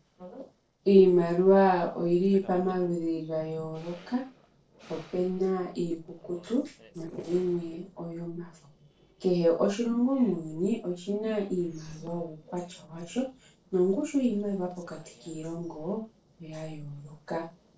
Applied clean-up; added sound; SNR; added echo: neural separator model SepFormer DNS4.